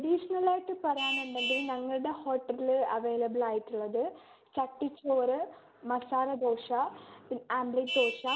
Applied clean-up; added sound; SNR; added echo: none; Vehicle horn, car horn, honking; 10 dB; none.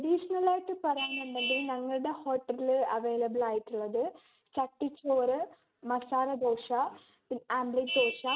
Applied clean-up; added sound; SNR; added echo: neural mask model RNNoise.